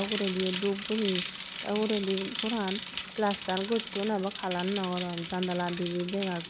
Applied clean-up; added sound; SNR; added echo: none; Bicycle; 7 dB; none.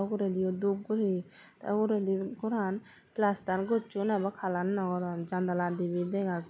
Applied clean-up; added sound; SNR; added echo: none; none; none; none.